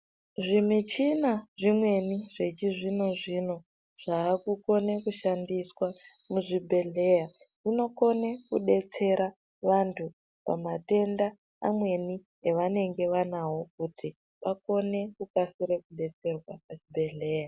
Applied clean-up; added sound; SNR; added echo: none; none; none; none.